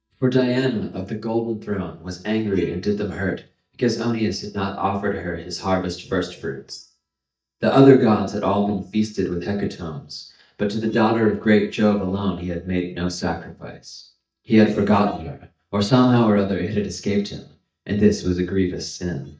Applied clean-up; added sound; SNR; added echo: neural mask model DeepFilterNet 3.